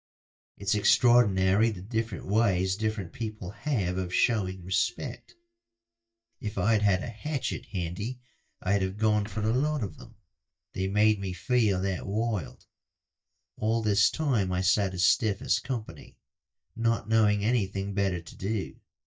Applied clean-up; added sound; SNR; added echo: neural mask model DeepFilterNet 3.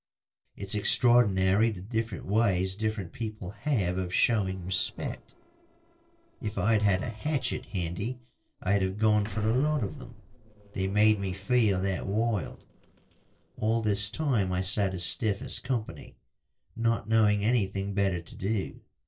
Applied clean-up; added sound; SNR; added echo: neural separator model SepFormer DNS4.